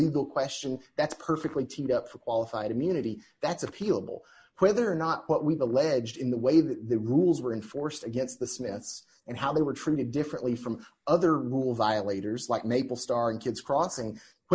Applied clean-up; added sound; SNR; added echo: neural mask model Resemble Enhance denoiser.